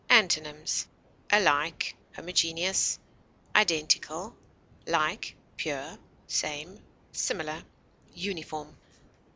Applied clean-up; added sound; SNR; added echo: none; none; none; none.